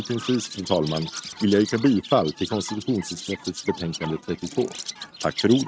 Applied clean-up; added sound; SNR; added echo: neural mask model RNNoise.